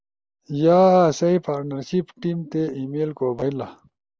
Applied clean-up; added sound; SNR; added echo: none; none; none; none.